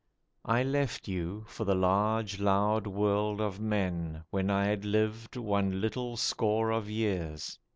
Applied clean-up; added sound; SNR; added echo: none; none; none; none.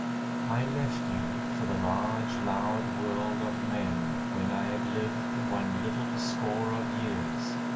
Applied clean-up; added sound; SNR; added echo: none; Mechanisms; -3 dB; reverberation time 0.2 s.